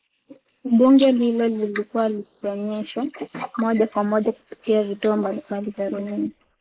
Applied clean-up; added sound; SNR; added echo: neural mask model Resemble Enhance denoiser.